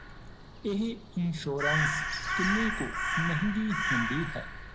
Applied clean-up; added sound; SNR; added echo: none; Crow; 0 dB; none.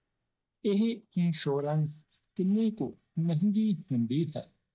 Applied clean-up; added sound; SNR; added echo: neural mask model DeepFilterNet 3.